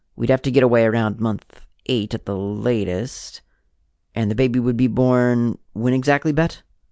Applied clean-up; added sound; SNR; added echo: none; none; none; none.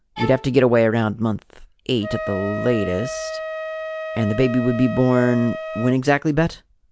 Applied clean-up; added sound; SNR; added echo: none; Wind instrument, woodwind instrument + Bowed string instrument; 10 dB; none.